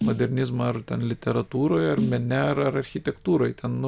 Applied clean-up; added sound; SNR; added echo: none; Snare drum; 10 dB; none.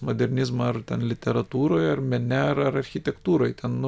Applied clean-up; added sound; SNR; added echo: none; none; none; none.